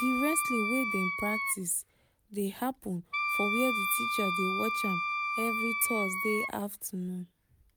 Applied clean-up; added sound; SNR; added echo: none; Wind instrument, woodwind instrument; 0 dB; none.